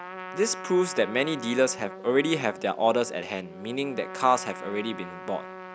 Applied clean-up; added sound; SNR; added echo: none; Trumpet; 13 dB; none.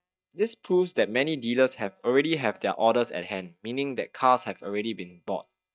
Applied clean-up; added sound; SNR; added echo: neural mask model DeepFilterNet 3.